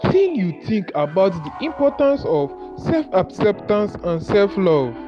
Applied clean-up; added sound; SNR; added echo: none; Piano; 16 dB; none.